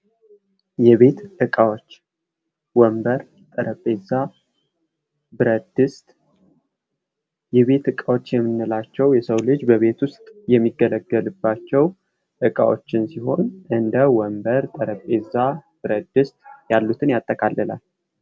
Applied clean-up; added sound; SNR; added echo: none; none; none; none.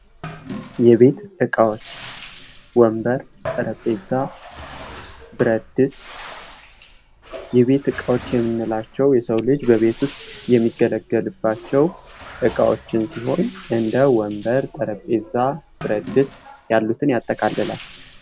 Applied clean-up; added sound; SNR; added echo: none; Bathtub (filling or washing); 17 dB; none.